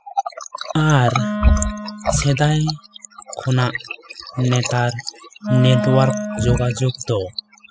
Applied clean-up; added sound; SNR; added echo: classical method spectral subtraction.